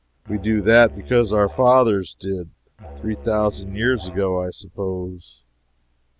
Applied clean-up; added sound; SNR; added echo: none; Musical instrument; 16 dB; none.